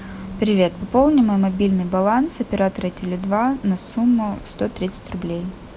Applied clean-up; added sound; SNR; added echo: none; Ocean; 20 dB; none.